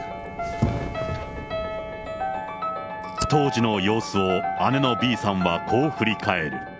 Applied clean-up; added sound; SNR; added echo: none; Train + Fire; 16 dB; none.